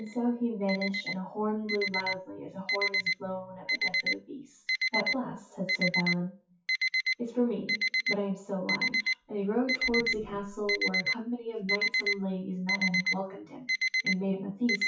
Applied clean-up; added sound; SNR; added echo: classical method WPE with log-MMSE.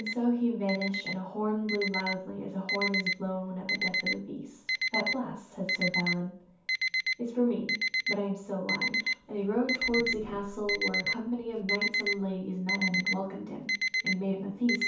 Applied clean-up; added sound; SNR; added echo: none; Alarm; 1 dB; reverberation time 0.6 s.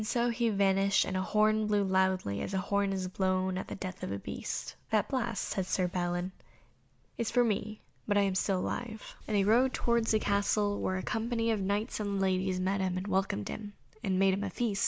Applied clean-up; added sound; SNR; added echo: none; none; none; none.